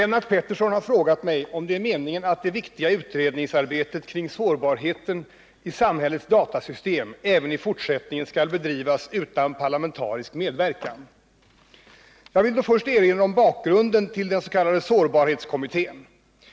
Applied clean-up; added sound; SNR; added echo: none; none; none; none.